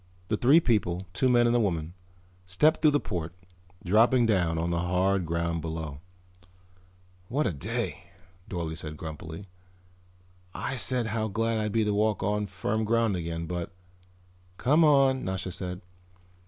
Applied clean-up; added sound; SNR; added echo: none; none; none; none.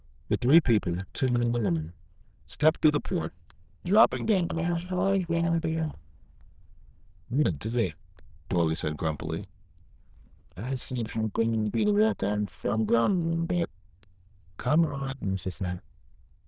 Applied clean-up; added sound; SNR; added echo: neural diffusion model UNIVERSE++.